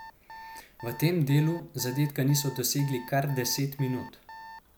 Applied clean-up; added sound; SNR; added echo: none; Alarm; 17 dB; none.